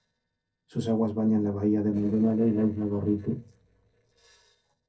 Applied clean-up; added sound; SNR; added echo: neural separator model SepFormer DNS4.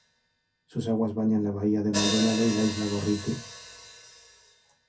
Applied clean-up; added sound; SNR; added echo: none; Hi-hat; 9 dB; reverberation time 0.3 s.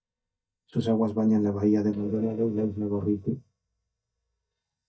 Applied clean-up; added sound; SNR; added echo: neural mask model DeepFilterNet 3.